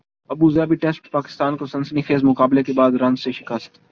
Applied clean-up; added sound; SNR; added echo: none; none; none; none.